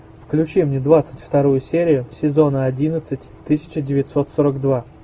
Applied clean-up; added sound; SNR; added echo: none; none; none; none.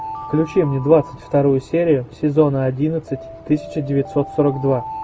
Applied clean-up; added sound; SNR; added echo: none; Alarm; 16 dB; none.